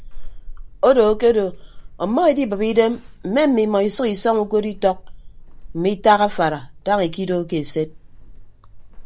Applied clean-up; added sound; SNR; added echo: none; Squeak / Walk, footsteps; 14 dB; none.